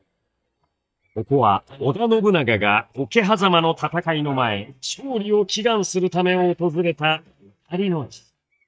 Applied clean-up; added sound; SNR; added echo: neural mask model DeepFilterNet 3.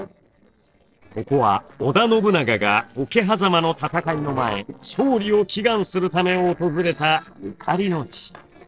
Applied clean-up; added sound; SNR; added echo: neural separator model SepFormer DNS4.